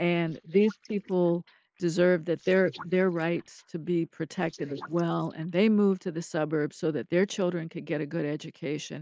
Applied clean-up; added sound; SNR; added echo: neural mask model Resemble Enhance denoiser.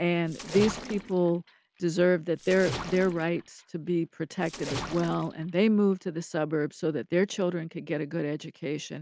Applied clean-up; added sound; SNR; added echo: none; Splash, splatter; 13 dB; none.